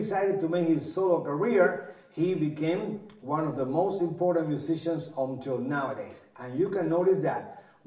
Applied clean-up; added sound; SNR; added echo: none; none; none; reverberation time 0.7 s.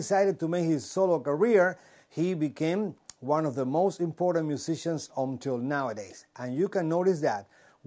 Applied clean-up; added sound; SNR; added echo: none; none; none; none.